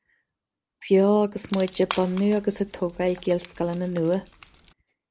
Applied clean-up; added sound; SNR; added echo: none; Wood; 11 dB; none.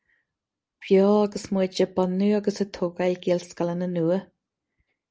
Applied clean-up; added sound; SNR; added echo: none; none; none; none.